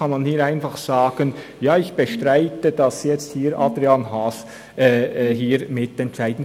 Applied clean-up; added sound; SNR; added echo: none; Brass instrument; 14 dB; none.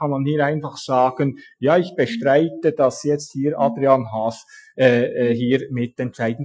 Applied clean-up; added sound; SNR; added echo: classical method Wiener filter.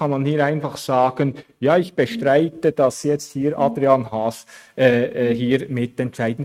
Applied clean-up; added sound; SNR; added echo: neural mask model RNNoise.